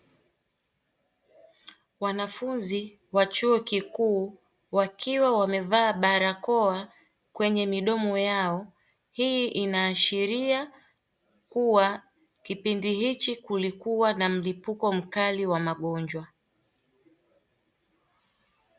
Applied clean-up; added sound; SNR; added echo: none; none; none; none.